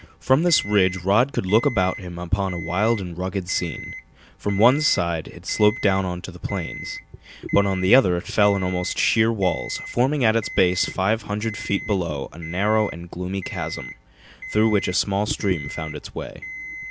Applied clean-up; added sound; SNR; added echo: none; Alarm; 14 dB; none.